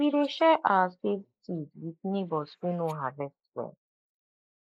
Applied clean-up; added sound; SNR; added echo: neural mask model Resemble Enhance denoiser.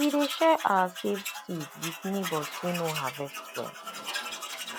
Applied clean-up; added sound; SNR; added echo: none; Tools; 8 dB; none.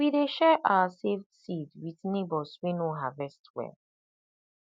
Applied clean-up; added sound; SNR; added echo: none; none; none; none.